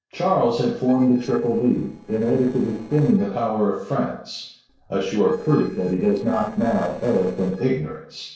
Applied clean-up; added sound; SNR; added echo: neural separator model SepFormer DNS4.